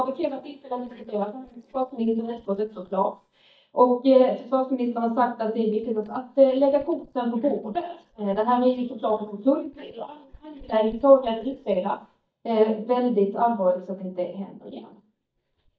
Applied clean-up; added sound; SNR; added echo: neural mask model DeepFilterNet 3.